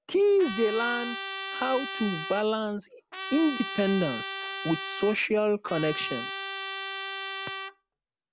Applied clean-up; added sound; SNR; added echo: none; Trumpet; 6 dB; none.